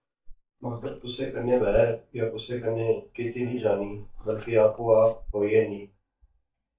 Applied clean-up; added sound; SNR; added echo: neural mask model DeepFilterNet 3.